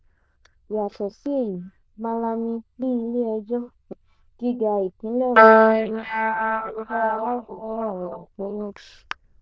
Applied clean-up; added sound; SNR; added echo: neural diffusion model UNIVERSE++.